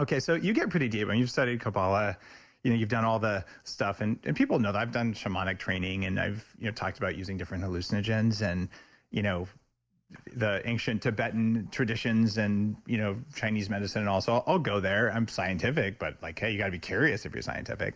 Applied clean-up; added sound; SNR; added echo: none; none; none; none.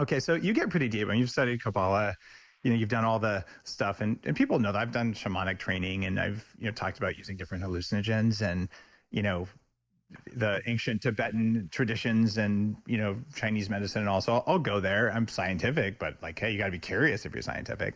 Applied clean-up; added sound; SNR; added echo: neural mask model Resemble Enhance denoiser.